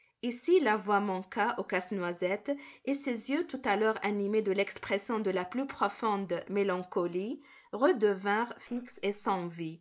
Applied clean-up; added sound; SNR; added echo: neural separator model SepFormer DNS4.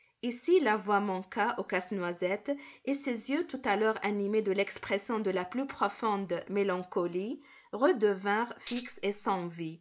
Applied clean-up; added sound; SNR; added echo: none; Tambourine; 17 dB; none.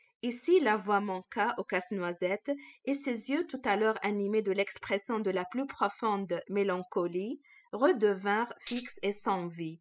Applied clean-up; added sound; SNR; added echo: classical method spectral subtraction.